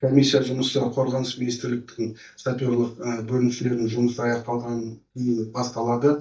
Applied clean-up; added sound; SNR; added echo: neural mask model DeepFilterNet 3.